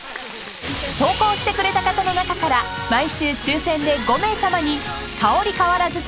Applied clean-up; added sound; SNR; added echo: none; Frying (food); 13 dB; none.